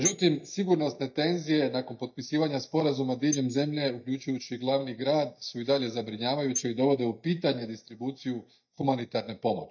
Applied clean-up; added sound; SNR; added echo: neural mask model DeepFilterNet 3.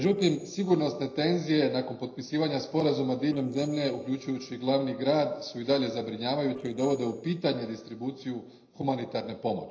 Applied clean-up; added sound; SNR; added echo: neural separator model SepFormer DNS4.